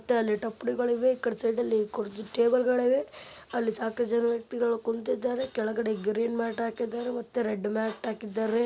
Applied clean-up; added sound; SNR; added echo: none; none; none; none.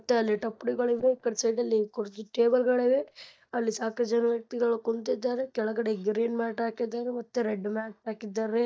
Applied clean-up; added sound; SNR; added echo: neural mask model DeepFilterNet 3.